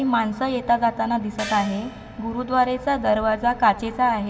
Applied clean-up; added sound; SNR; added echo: none; Gong; 15 dB; reverberation time 2.4 s.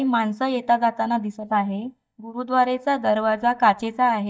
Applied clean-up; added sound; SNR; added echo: neural mask model DeepFilterNet 3.